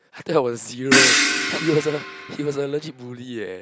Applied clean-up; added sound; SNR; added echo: none; Crash cymbal; -3 dB; none.